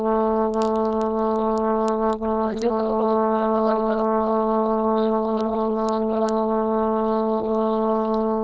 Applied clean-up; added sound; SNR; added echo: neural diffusion model UNIVERSE++.